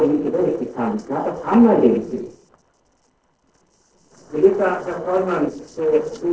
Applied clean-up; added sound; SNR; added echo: neural separator model SepFormer DNS4.